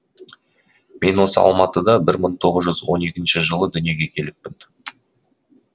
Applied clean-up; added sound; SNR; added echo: none; none; none; none.